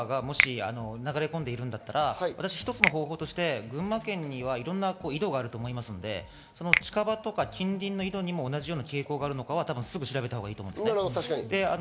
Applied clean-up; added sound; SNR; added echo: none; Finger snapping; 3 dB; none.